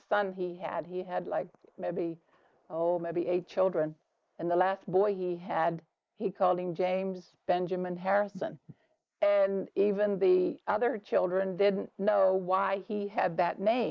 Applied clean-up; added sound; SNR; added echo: neural mask model Resemble Enhance denoiser.